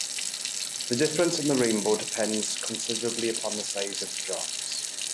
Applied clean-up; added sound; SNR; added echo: none; Sink (filling or washing) / Water tap, faucet; 2 dB; none.